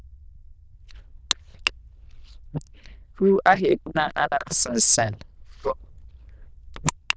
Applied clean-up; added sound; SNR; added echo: neural diffusion model UNIVERSE++.